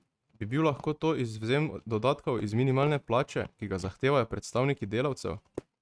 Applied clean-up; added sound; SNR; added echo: neural mask model RNNoise.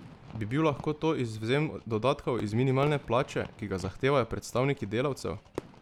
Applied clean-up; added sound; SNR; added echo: none; Fireworks; 18 dB; none.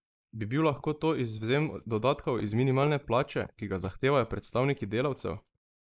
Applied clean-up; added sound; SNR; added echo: neural mask model Resemble Enhance denoiser.